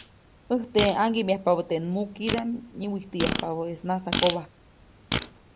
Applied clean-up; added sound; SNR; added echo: none; Fart; 6 dB; none.